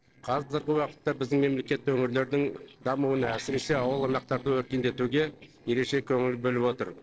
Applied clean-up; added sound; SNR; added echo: neural separator model SepFormer DNS4.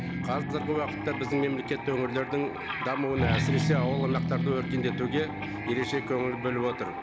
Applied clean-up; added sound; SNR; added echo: none; Guitar; 1 dB; none.